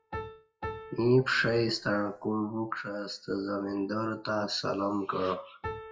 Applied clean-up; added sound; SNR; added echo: classical method WPE with log-MMSE.